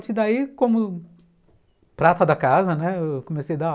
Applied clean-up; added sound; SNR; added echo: none; none; none; none.